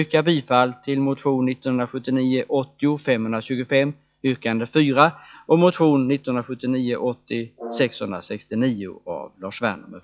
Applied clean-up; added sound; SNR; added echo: classical method log-MMSE.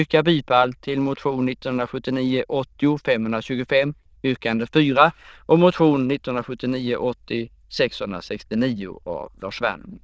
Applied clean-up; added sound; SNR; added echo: neural diffusion model UNIVERSE++.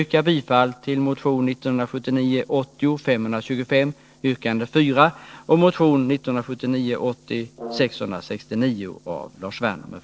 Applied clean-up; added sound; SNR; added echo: neural separator model SepFormer DNS4.